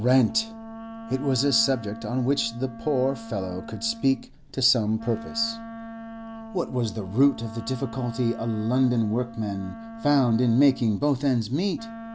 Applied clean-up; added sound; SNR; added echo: none; Wind instrument, woodwind instrument; 14 dB; none.